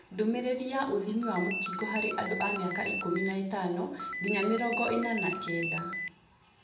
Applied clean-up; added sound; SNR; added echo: none; Ringtone; 4 dB; reverberation time 0.7 s.